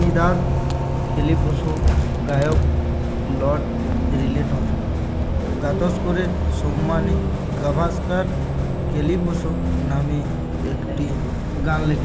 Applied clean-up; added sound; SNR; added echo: none; Bus; -4 dB; none.